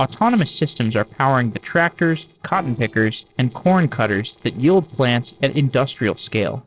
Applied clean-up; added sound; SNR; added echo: neural separator model SepFormer DNS4.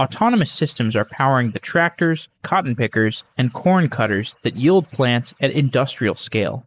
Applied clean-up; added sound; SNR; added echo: neural mask model Resemble Enhance denoiser.